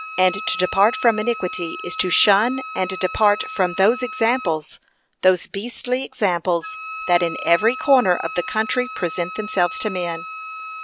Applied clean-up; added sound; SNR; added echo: none; Wind instrument, woodwind instrument; 11 dB; none.